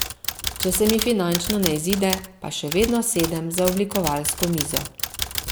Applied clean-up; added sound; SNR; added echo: none; Typewriter; 6 dB; none.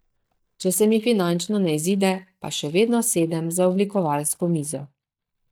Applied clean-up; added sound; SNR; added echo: neural mask model DeepFilterNet 3.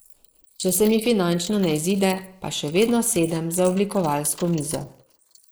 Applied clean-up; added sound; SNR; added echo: neural mask model Resemble Enhance denoiser.